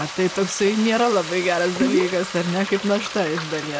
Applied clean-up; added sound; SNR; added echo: none; Frying (food); 10 dB; none.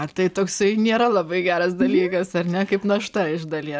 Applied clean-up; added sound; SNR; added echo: none; none; none; none.